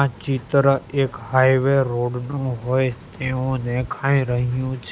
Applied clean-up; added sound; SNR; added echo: none; none; none; none.